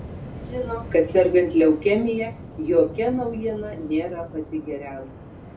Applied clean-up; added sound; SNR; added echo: none; Waves, surf; 14 dB; reverberation time 0.3 s.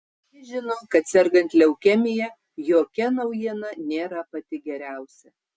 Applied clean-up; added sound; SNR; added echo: none; none; none; none.